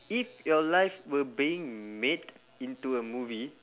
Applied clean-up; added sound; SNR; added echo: none; none; none; none.